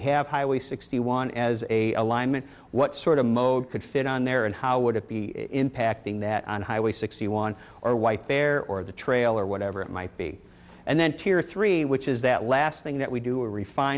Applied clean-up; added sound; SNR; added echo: none; none; none; none.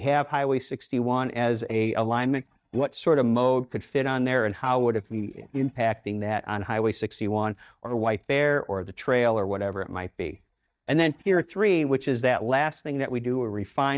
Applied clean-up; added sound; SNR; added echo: neural mask model DeepFilterNet 3.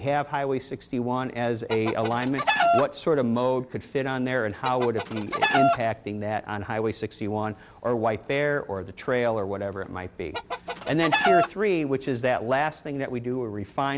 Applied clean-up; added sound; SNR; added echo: none; Chicken, rooster; -1 dB; none.